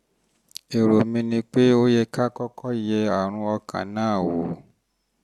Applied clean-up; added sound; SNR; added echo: none; none; none; none.